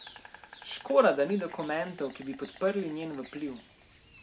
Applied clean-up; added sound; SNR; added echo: none; Insect; 19 dB; none.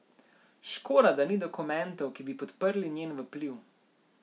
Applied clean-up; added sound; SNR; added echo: none; none; none; none.